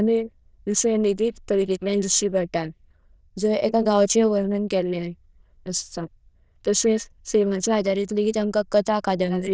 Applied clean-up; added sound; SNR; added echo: neural diffusion model UNIVERSE++.